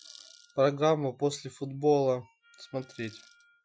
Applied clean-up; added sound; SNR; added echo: classical method Wiener filter.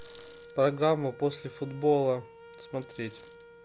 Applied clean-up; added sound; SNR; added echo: none; Bicycle + Wind instrument, woodwind instrument; 19 dB; none.